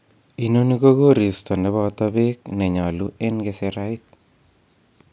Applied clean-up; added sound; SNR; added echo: none; none; none; none.